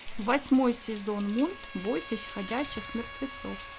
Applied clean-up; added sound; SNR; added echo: none; Trumpet + Rain; 13 dB; none.